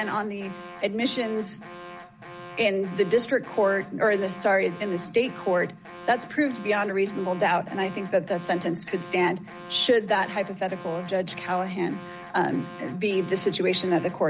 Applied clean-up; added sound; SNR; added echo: none; Alarm; 17 dB; none.